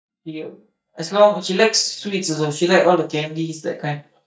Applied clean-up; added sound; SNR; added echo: neural mask model DeepFilterNet 3.